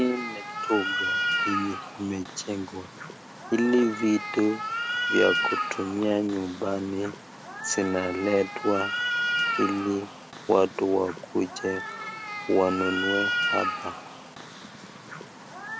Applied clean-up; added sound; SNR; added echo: none; Cat; 3 dB; none.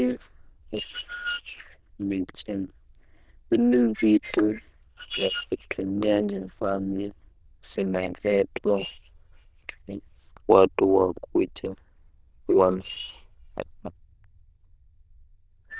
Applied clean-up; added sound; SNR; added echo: neural diffusion model UNIVERSE++.